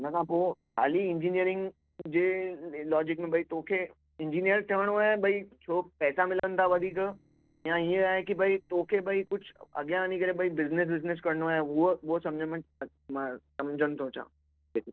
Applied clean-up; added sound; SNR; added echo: neural separator model SepFormer DNS4.